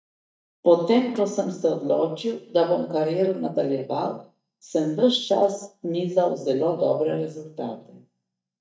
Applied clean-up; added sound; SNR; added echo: neural mask model DeepFilterNet 3.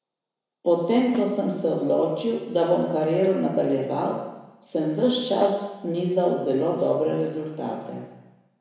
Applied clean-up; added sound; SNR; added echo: none; Snare drum; 18 dB; reverberation time 1.0 s.